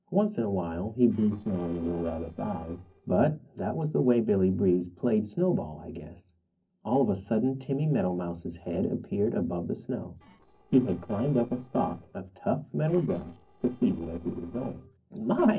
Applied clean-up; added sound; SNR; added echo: neural separator model SepFormer DNS4.